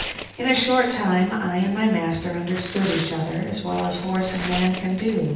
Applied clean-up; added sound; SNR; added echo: none; Tearing; 13 dB; reverberation time 0.9 s.